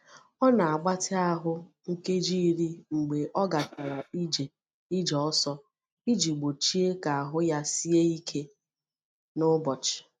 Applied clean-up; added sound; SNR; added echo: neural mask model RNNoise.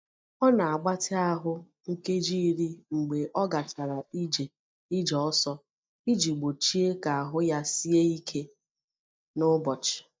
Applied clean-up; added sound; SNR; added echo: neural mask model DeepFilterNet 3.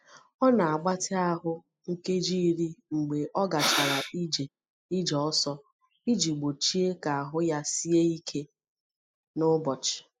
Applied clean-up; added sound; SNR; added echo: classical method spectral subtraction.